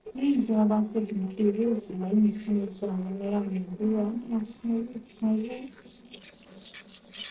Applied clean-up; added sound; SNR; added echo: neural separator model SepFormer DNS4.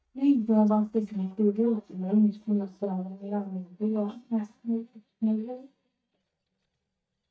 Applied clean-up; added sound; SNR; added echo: neural mask model DeepFilterNet 3.